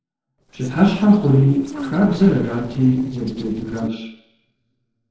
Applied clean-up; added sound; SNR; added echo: neural separator model SepFormer DNS4.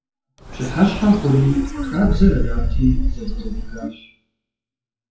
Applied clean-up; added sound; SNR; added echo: classical method WPE with log-MMSE.